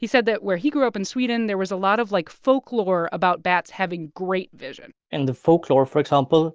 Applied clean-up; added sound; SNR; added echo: none; none; none; none.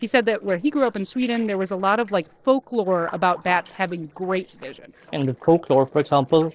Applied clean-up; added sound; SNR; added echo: neural separator model SepFormer DNS4.